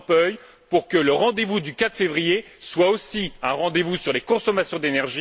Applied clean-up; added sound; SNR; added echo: none; none; none; none.